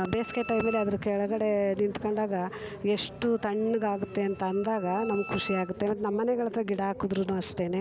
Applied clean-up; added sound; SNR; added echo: none; Bowed string instrument; 17 dB; none.